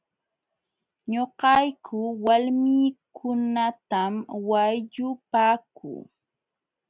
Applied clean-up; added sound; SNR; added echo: none; none; none; none.